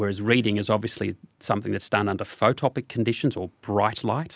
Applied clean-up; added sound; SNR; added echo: none; none; none; none.